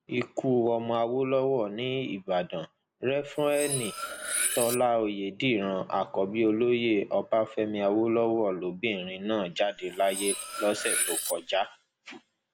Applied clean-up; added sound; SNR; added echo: none; Cutlery, silverware; 5 dB; none.